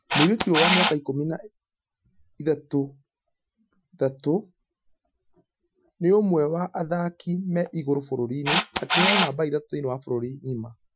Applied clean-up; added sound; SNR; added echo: classical method Wiener filter.